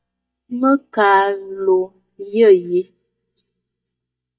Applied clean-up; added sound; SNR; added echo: neural mask model DeepFilterNet 3.